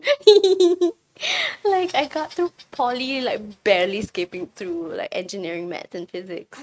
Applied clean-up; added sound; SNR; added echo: neural mask model RNNoise.